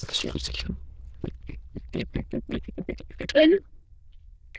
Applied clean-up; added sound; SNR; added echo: neural diffusion model UNIVERSE++.